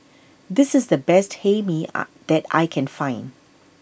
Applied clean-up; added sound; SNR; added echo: none; none; none; none.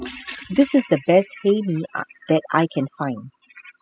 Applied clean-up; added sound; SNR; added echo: classical method spectral subtraction.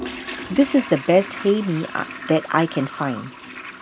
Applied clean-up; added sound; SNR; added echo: none; Toilet flush; 12 dB; none.